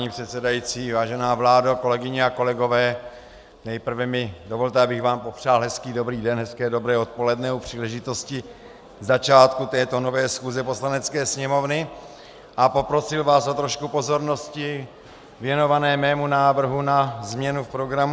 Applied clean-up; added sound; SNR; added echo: none; none; none; none.